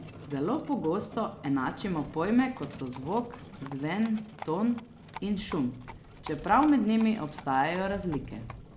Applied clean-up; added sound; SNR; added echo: none; Livestock, farm animals, working animals; 16 dB; none.